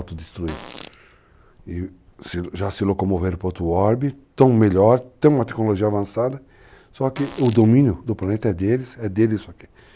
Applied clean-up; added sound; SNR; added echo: none; Fart; 20 dB; none.